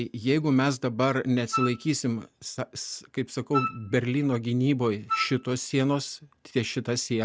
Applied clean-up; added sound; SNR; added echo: none; Wind instrument, woodwind instrument; 6 dB; none.